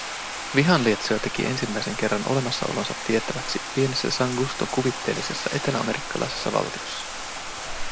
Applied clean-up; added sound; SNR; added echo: none; Bathtub (filling or washing); 6 dB; none.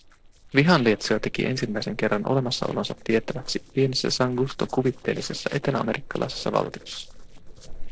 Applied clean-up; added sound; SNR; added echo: neural separator model SepFormer DNS4.